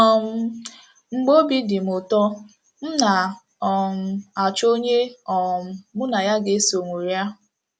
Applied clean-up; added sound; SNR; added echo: none; none; none; none.